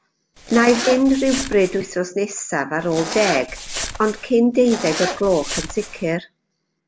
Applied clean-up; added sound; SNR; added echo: none; Zipper (clothing); 9 dB; none.